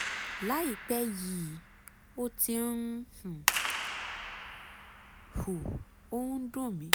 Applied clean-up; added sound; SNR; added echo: none; Clapping; 2 dB; none.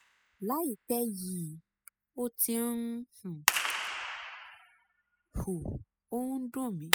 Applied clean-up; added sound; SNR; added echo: classical method spectral subtraction.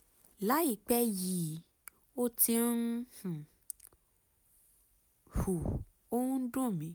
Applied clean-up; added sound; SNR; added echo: none; none; none; none.